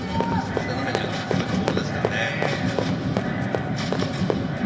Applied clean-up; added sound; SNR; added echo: none; Run; 6 dB; reverberation time 2.5 s.